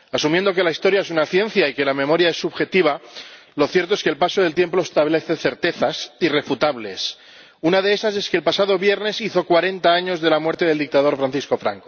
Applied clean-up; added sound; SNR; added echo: none; none; none; none.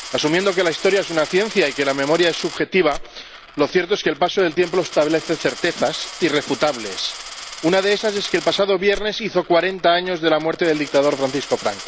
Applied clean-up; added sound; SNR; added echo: none; Coin (dropping); 15 dB; none.